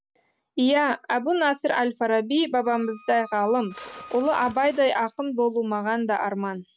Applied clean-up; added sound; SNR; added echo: none; Bird + Wind instrument, woodwind instrument; 19 dB; none.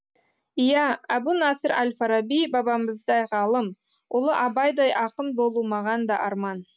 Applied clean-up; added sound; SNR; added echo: none; none; none; none.